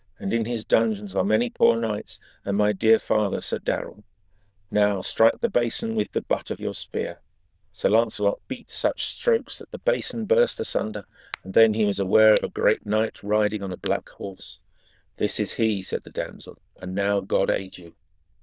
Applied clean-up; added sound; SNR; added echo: neural diffusion model UNIVERSE++.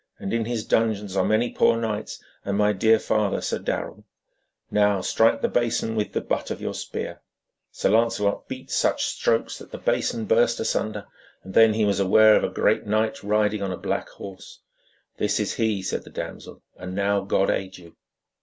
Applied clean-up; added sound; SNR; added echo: none; none; none; none.